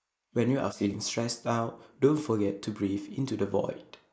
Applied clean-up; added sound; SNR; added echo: neural mask model Resemble Enhance denoiser.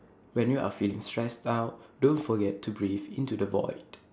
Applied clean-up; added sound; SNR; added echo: none; none; none; none.